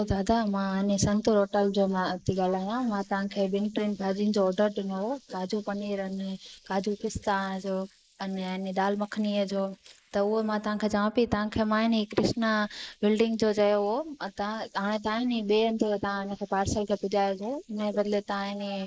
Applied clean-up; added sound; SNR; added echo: neural mask model Resemble Enhance denoiser.